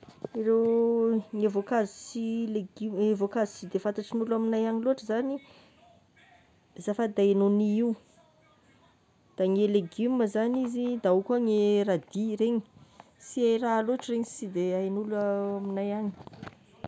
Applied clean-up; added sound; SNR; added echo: none; none; none; none.